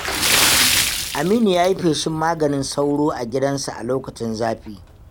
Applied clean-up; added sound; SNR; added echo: none; Splash, splatter; 2 dB; none.